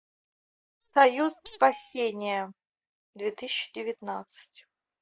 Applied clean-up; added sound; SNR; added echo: neural mask model DeepFilterNet 3.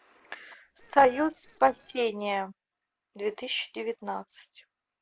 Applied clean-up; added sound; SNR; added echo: neural separator model SepFormer DNS4.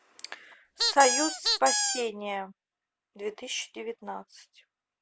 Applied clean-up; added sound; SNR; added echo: none; Squeak; -3 dB; none.